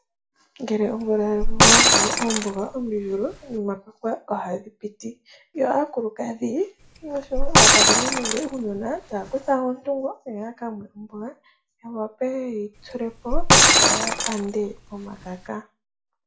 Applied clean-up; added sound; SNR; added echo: none; Shatter; -5 dB; reverberation time 0.3 s.